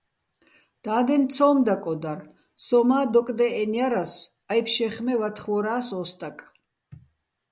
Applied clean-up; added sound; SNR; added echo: none; none; none; none.